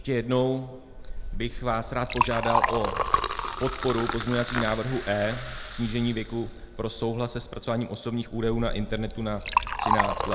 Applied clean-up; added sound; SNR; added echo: none; Liquid; 2 dB; reverberation time 0.6 s.